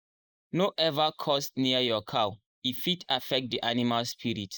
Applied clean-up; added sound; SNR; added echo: neural mask model Resemble Enhance denoiser.